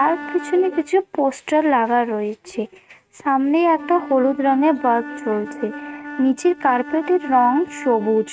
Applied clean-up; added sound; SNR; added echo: neural mask model RNNoise.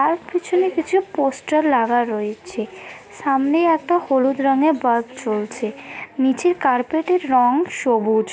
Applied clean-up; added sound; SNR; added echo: none; none; none; none.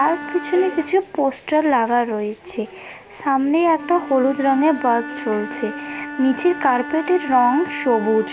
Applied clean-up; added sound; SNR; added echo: none; Wind instrument, woodwind instrument; 13 dB; none.